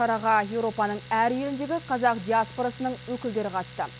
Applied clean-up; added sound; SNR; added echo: none; Domestic sounds, home sounds; 17 dB; none.